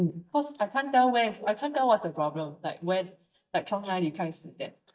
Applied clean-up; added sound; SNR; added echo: neural mask model DeepFilterNet 3.